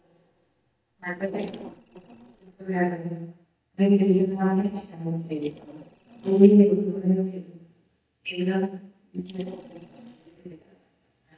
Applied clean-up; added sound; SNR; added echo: neural mask model DeepFilterNet 3.